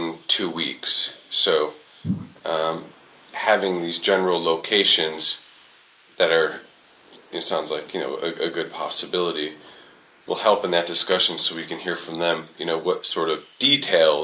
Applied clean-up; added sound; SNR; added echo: neural mask model Resemble Enhance denoiser.